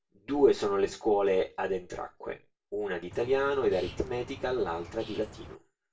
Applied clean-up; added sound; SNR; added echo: none; Bird; 16 dB; reverberation time 0.2 s.